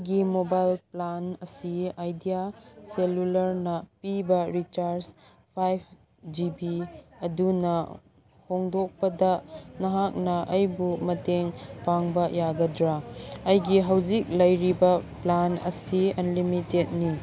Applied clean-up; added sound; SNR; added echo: none; none; none; none.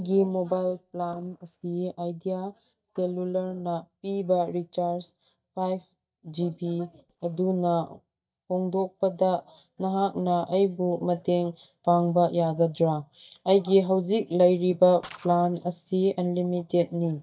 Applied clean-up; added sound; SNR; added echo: neural mask model DeepFilterNet 3.